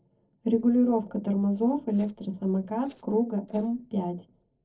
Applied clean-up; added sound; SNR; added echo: neural separator model SepFormer DNS4.